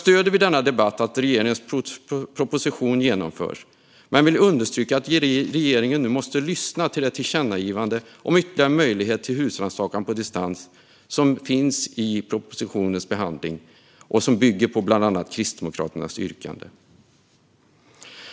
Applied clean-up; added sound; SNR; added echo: none; none; none; none.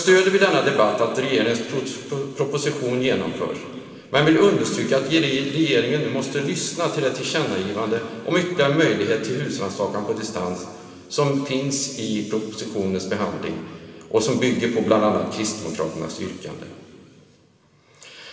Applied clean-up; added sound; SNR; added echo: none; none; none; reverberation time 2.5 s.